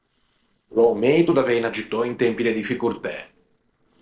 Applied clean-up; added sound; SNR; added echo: neural separator model SepFormer DNS4.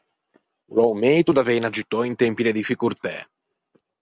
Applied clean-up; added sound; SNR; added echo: none; none; none; none.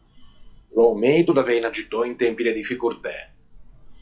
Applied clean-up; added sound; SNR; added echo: classical method WPE with log-MMSE.